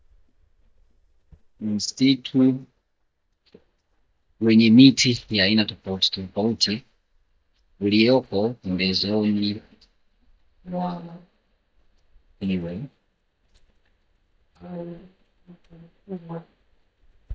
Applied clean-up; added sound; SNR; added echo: neural mask model DeepFilterNet 3.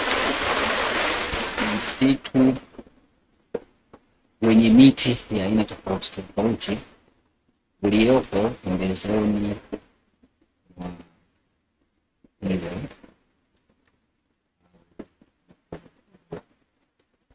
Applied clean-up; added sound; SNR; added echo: neural mask model RNNoise.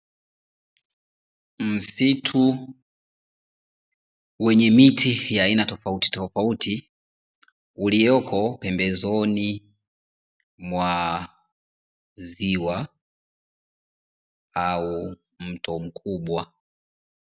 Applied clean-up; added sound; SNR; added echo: none; none; none; none.